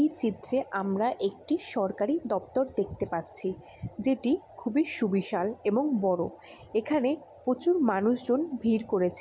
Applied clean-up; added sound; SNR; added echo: none; none; none; none.